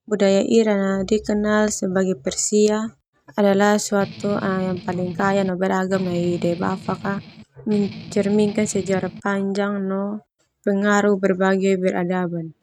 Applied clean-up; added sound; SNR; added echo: neural mask model RNNoise.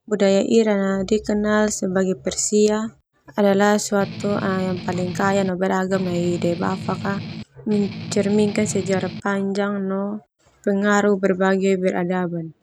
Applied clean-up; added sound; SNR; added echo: none; Strum; 10 dB; none.